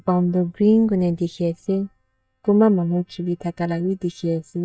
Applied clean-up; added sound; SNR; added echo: neural mask model DeepFilterNet 3.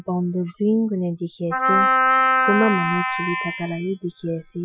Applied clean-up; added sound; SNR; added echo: classical method Wiener filter.